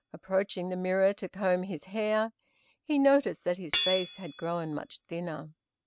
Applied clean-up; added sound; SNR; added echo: neural mask model RNNoise.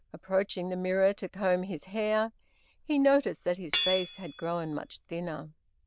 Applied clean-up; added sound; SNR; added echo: neural diffusion model UNIVERSE++.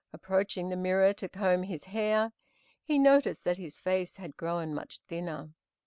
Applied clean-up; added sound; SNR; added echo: none; none; none; none.